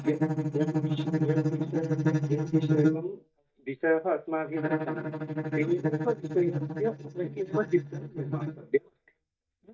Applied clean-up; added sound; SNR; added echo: neural mask model DeepFilterNet 3.